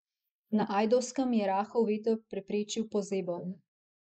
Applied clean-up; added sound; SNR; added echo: neural mask model Resemble Enhance denoiser.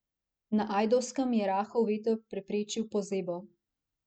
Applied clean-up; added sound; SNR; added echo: none; none; none; none.